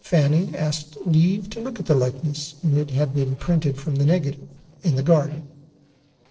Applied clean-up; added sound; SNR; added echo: neural separator model SepFormer DNS4.